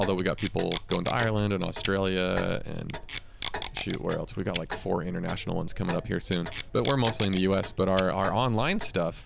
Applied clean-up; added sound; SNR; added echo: none; Clock + Packing tape, duct tape; 7 dB; none.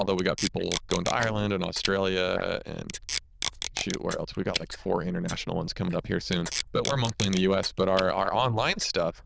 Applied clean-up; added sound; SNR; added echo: neural diffusion model UNIVERSE++.